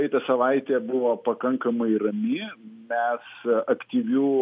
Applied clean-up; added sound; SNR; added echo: none; none; none; none.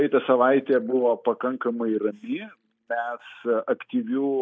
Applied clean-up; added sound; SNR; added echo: neural mask model DeepFilterNet 3.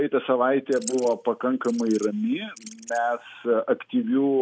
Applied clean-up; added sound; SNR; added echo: neural mask model RNNoise.